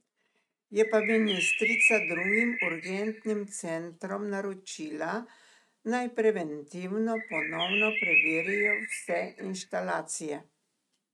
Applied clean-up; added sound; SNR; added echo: neural mask model RNNoise.